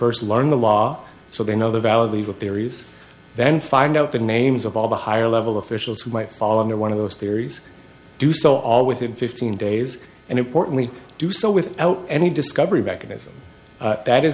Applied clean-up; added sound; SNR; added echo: none; none; none; none.